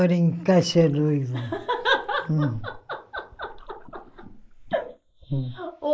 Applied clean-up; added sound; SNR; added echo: neural mask model Resemble Enhance denoiser.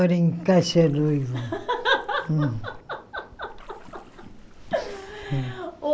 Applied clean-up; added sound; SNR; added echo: none; Splash, splatter; 18 dB; none.